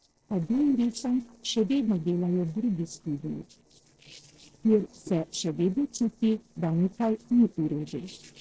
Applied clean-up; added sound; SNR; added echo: neural separator model SepFormer DNS4.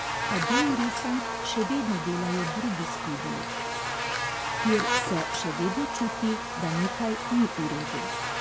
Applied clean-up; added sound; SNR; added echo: none; Buzz; 1 dB; none.